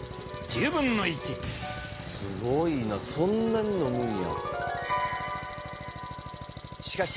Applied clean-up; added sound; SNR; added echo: none; Engine; 12 dB; none.